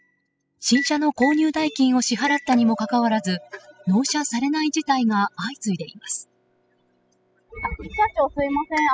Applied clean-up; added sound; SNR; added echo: classical method spectral subtraction.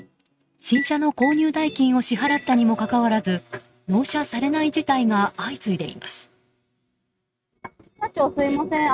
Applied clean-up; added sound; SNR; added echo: neural mask model RNNoise.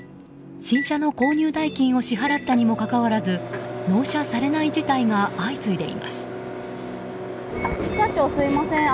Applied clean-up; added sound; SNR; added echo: none; Microwave oven; 9 dB; none.